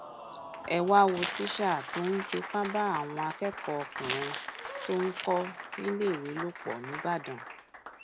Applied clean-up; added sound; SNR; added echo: none; Crumpling, crinkling + Applause; 8 dB; none.